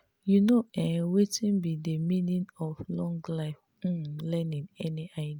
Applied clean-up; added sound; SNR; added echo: none; none; none; none.